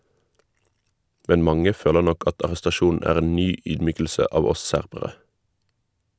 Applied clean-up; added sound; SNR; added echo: none; none; none; none.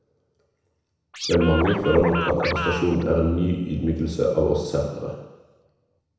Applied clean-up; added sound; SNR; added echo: none; Scratching (performance technique); 5 dB; reverberation time 1.0 s.